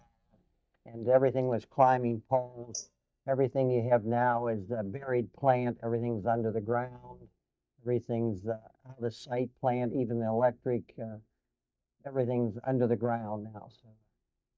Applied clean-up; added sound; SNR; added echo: neural mask model DeepFilterNet 3.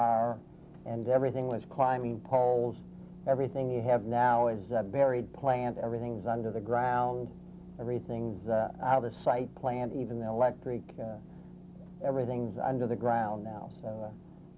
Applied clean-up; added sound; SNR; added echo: none; none; none; none.